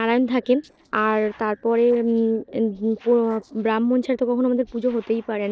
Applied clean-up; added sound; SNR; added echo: neural separator model SepFormer DNS4.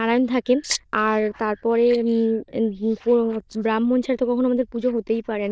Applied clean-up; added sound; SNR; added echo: neural diffusion model UNIVERSE++.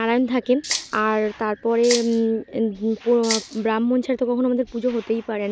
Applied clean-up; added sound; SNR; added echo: none; Rattle (instrument); 8 dB; none.